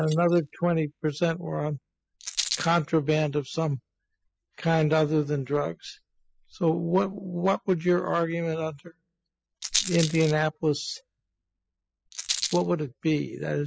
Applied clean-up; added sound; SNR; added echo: classical method spectral subtraction.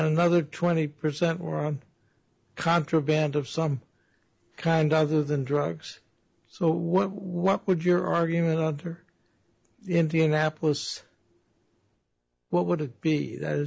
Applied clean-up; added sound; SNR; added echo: none; none; none; none.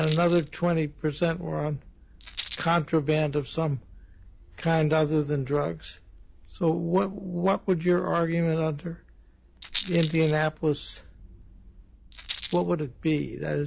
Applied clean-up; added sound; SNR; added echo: none; Rattle; 12 dB; none.